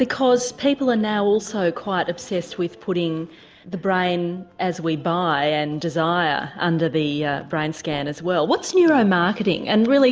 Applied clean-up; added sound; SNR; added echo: none; none; none; none.